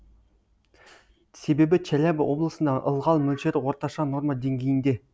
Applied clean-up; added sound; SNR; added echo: none; none; none; none.